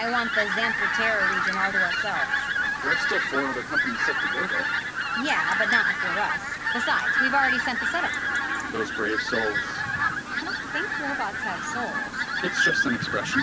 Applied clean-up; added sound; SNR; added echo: none; Fowl; -5 dB; none.